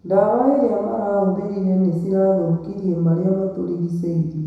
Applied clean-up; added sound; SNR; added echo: none; none; none; reverberation time 1.0 s.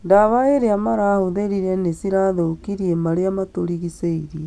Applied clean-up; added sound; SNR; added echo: none; none; none; none.